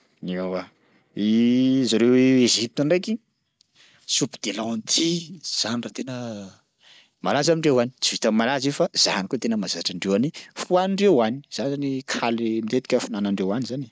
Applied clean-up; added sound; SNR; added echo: none; none; none; none.